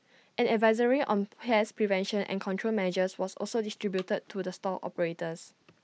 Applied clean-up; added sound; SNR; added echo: none; none; none; none.